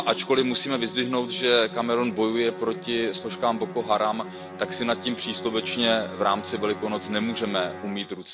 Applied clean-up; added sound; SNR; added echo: none; Musical instrument; 12 dB; none.